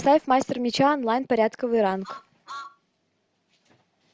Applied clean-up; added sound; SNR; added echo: none; Truck; 19 dB; none.